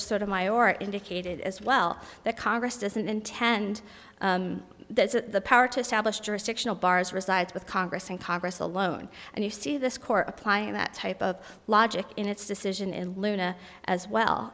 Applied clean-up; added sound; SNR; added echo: none; none; none; none.